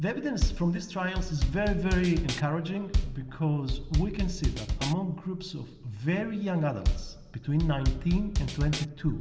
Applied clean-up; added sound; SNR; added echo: none; Bass drum / Snare drum / Drum kit; 0 dB; reverberation time 1.6 s.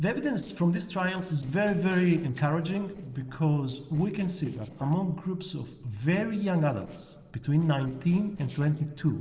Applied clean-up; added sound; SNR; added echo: neural separator model SepFormer DNS4.